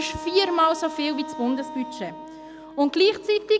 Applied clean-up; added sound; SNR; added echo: none; Wind instrument, woodwind instrument; 13 dB; none.